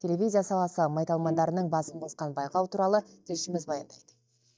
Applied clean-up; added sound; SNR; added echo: neural mask model DeepFilterNet 3.